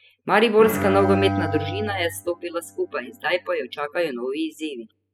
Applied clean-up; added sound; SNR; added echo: classical method spectral subtraction.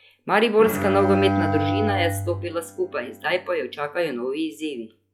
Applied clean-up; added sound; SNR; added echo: classical method log-MMSE.